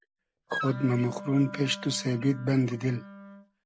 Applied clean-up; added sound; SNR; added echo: none; Wind instrument, woodwind instrument; 13 dB; none.